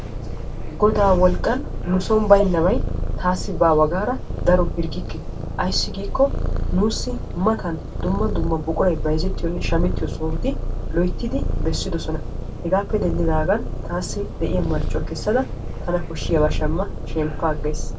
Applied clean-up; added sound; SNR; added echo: none; Purr; 1 dB; reverberation time 0.1 s.